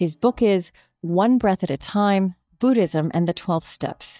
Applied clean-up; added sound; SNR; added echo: neural mask model DeepFilterNet 3.